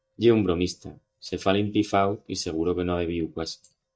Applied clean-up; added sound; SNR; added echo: neural mask model DeepFilterNet 3.